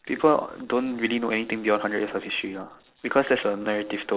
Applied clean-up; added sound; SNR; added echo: neural separator model SepFormer DNS4.